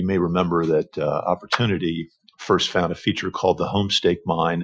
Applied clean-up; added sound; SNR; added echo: classical method Wiener filter.